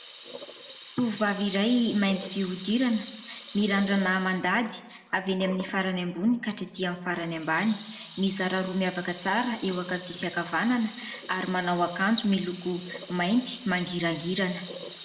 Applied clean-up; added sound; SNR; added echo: none; Sink (filling or washing) / Water tap, faucet; 17 dB; reverberation time 0.7 s.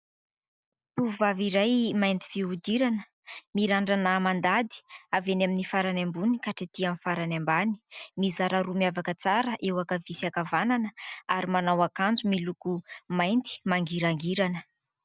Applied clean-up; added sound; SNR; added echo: none; none; none; none.